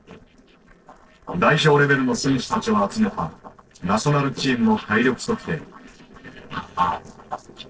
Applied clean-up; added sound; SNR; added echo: neural separator model SepFormer DNS4.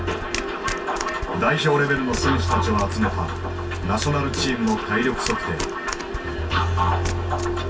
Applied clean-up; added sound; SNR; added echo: none; Domestic sounds, home sounds; 12 dB; reverberation time 0.2 s.